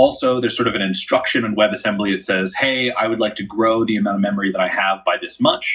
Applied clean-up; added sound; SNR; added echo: none; none; none; reverberation time 0.4 s.